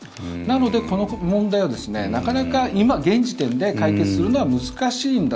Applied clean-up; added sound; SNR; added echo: none; none; none; none.